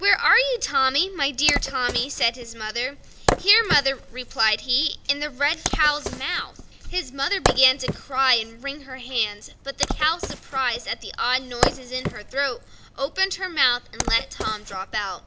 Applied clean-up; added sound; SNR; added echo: none; Wood; 7 dB; none.